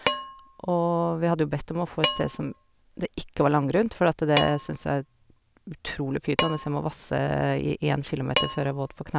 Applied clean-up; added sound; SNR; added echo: none; Dishes, pots, and pans; 7 dB; none.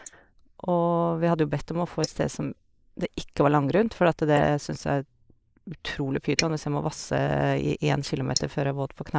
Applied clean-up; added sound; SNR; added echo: neural mask model Resemble Enhance denoiser.